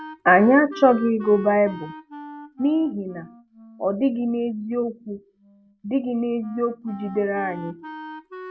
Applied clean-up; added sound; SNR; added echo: none; Wind instrument, woodwind instrument; 17 dB; none.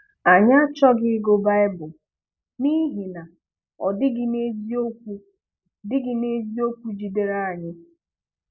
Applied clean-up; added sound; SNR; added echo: none; none; none; none.